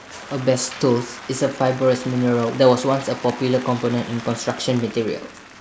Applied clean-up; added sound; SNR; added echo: none; Applause; 16 dB; none.